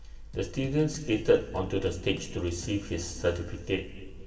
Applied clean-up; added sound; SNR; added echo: none; Drum / Drum kit; 17 dB; reverberation time 2.1 s.